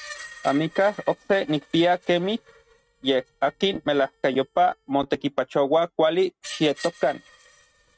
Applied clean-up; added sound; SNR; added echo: neural mask model RNNoise.